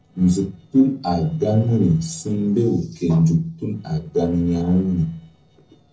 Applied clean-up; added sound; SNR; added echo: neural separator model SepFormer DNS4.